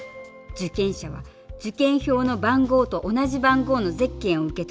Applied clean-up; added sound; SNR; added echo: none; none; none; none.